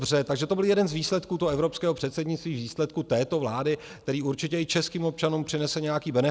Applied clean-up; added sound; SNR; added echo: none; none; none; none.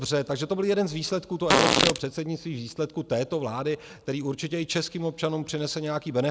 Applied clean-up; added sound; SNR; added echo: none; Fart; -5 dB; none.